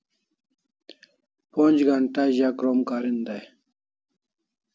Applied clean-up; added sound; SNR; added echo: none; none; none; none.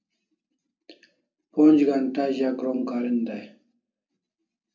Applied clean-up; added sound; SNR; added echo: none; none; none; reverberation time 0.3 s.